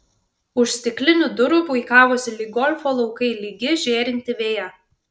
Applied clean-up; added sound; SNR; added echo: none; none; none; none.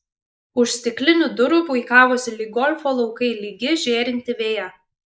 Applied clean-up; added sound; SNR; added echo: neural mask model Resemble Enhance denoiser.